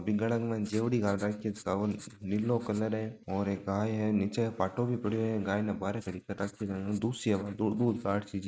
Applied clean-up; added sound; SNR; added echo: neural mask model RNNoise.